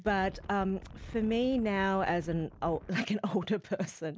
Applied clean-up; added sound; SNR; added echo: none; Wind; 15 dB; none.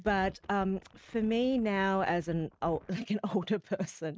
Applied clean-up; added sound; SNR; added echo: neural mask model RNNoise.